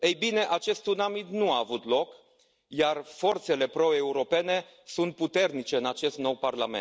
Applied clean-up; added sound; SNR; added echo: none; none; none; none.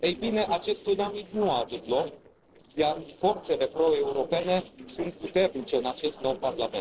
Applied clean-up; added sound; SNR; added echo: neural separator model SepFormer DNS4.